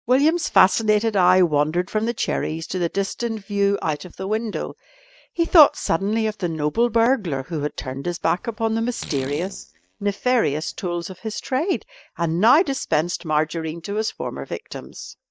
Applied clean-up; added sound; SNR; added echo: neural mask model DeepFilterNet 3.